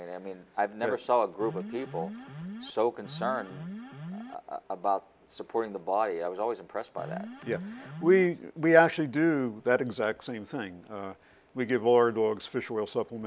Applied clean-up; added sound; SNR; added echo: none; Alarm; 12 dB; none.